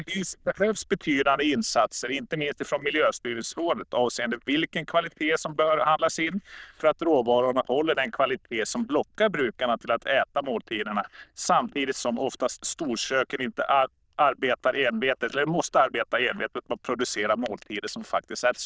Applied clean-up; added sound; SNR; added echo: neural diffusion model UNIVERSE++.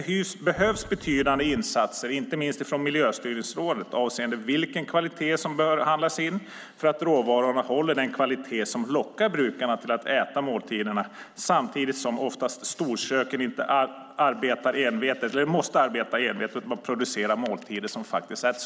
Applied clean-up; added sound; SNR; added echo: none; Wind; 14 dB; none.